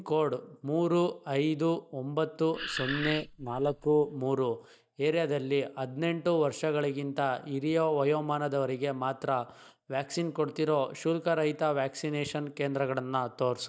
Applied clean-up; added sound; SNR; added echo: neural mask model DeepFilterNet 3.